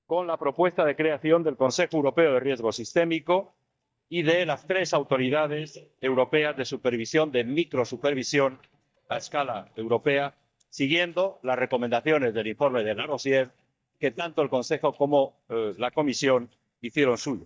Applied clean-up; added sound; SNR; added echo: neural mask model DeepFilterNet 3.